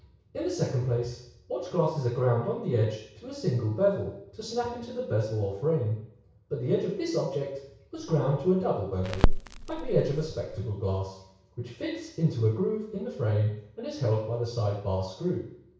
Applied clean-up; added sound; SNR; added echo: none; Crackle; -2 dB; reverberation time 0.6 s.